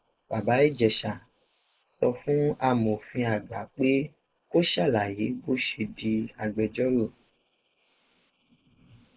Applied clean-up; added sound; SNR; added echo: neural mask model Resemble Enhance denoiser.